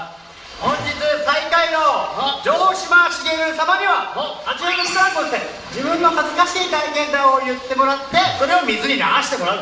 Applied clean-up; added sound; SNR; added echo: none; Cough; 15 dB; reverberation time 0.9 s.